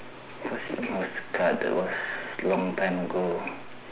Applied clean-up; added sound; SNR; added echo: none; none; none; none.